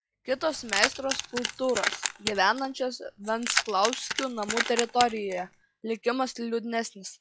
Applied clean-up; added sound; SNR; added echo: classical method log-MMSE.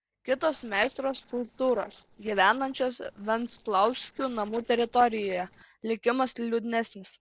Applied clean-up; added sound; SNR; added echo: neural separator model SepFormer DNS4.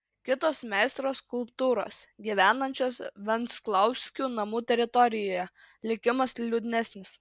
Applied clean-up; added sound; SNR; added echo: none; none; none; none.